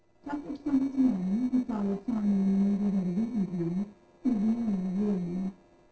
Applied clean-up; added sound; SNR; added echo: neural separator model SepFormer DNS4.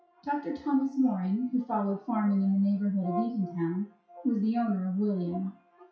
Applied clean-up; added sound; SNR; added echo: classical method WPE with log-MMSE.